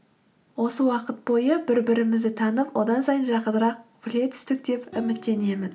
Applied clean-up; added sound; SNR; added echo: none; none; none; none.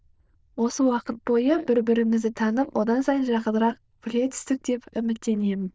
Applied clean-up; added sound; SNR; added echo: neural diffusion model UNIVERSE++.